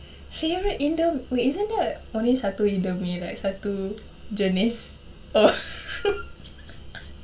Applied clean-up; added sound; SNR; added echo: none; Wind instrument, woodwind instrument; 15 dB; reverberation time 0.2 s.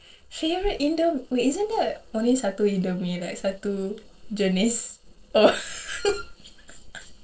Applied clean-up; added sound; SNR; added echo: neural separator model SepFormer DNS4.